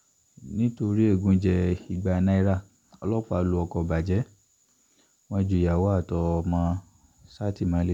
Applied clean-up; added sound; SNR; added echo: none; none; none; none.